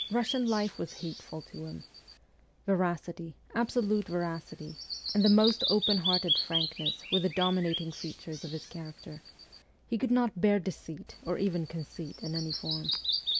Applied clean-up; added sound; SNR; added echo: none; Bird vocalization, bird call, bird song; 5 dB; none.